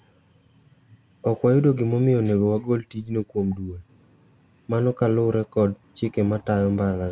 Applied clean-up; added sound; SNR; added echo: none; none; none; none.